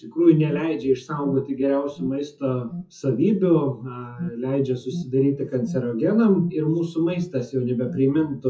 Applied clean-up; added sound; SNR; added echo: classical method WPE with log-MMSE.